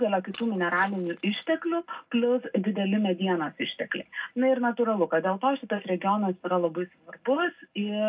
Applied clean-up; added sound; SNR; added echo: neural separator model SepFormer DNS4.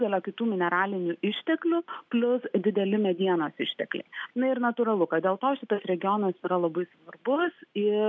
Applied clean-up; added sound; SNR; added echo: none; none; none; none.